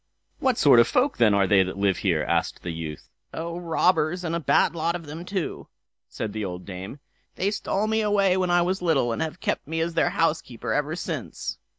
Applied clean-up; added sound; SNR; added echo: none; none; none; none.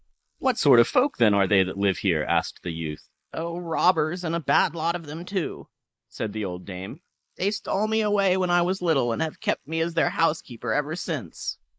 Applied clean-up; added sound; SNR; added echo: neural mask model Resemble Enhance denoiser.